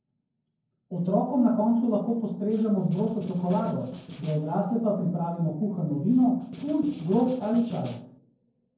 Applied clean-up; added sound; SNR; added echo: neural separator model SepFormer DNS4.